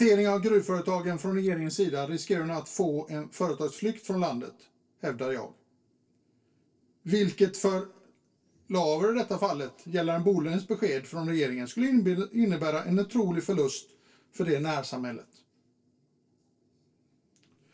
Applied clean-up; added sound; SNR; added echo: neural separator model SepFormer DNS4.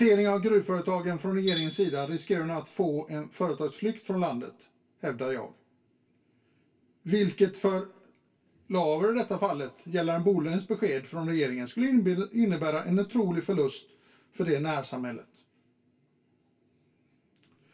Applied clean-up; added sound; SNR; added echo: none; Tools; 13 dB; reverberation time 0.2 s.